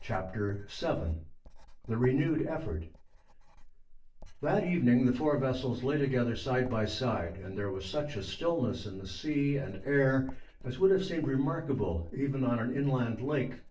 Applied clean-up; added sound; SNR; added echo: none; Writing; 15 dB; reverberation time 0.3 s.